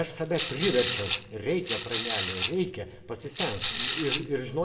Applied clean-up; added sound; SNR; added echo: none; Rattle / Rattle (instrument); -4 dB; reverberation time 0.6 s.